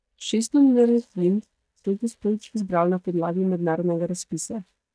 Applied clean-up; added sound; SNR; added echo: neural mask model DeepFilterNet 3.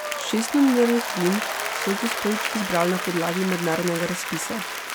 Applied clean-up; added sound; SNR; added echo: none; Applause; 5 dB; none.